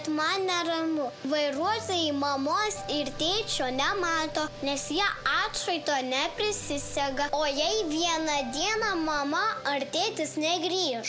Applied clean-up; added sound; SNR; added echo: none; Buzz; 16 dB; none.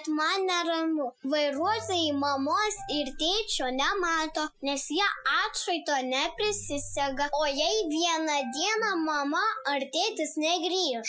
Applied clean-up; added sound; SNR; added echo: classical method Wiener filter.